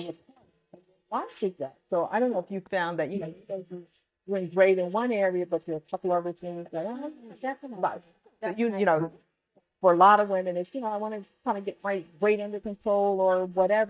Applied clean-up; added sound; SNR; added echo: neural mask model DeepFilterNet 3.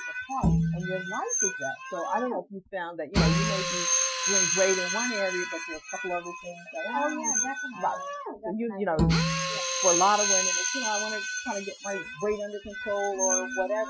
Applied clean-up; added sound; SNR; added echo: classical method Wiener filter.